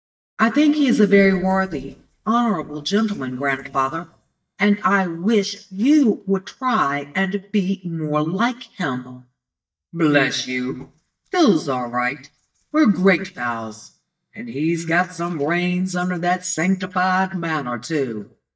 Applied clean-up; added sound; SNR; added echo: neural mask model DeepFilterNet 3.